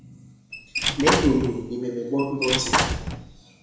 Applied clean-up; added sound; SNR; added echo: none; Squeak / Slam / Wood; -1 dB; reverberation time 1.0 s.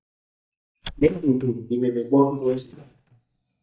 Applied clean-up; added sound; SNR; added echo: neural mask model DeepFilterNet 3.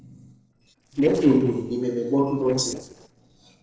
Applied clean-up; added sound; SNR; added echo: neural separator model SepFormer DNS4.